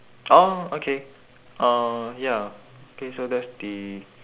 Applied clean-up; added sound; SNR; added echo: none; none; none; none.